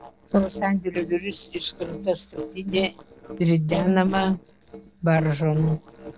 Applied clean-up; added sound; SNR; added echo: neural separator model SepFormer DNS4.